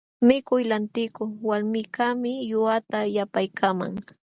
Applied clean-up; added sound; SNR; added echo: none; none; none; none.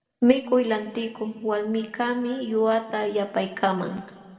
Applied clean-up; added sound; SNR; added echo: none; none; none; reverberation time 1.7 s.